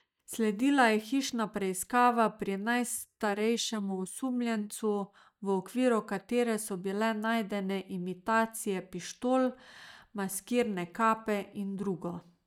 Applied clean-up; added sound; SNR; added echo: neural mask model DeepFilterNet 3.